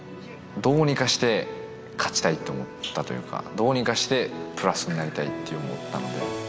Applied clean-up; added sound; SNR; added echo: none; none; none; none.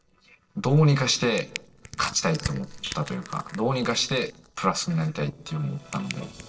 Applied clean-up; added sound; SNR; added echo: neural separator model SepFormer DNS4.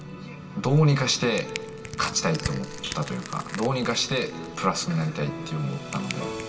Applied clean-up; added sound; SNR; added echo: none; Crushing; 15 dB; reverberation time 2.0 s.